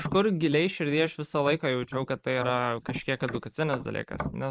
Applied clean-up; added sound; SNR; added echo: neural mask model Resemble Enhance denoiser.